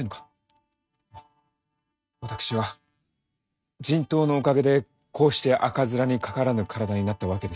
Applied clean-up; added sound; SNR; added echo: neural mask model RNNoise.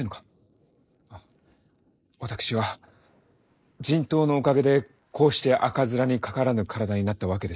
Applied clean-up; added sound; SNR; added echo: neural mask model Resemble Enhance denoiser.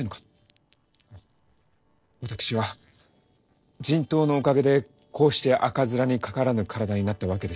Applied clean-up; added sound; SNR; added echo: neural separator model SepFormer DNS4.